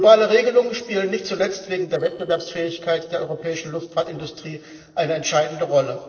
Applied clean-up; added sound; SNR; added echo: neural separator model SepFormer DNS4.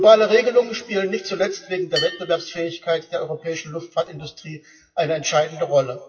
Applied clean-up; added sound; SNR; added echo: classical method WPE with log-MMSE.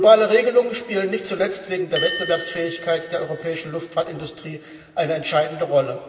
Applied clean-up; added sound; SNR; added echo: none; Bell; 14 dB; reverberation time 1.8 s.